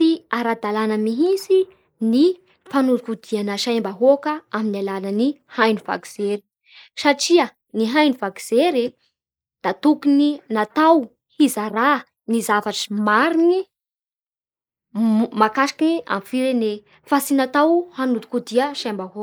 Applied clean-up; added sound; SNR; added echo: neural mask model Resemble Enhance denoiser.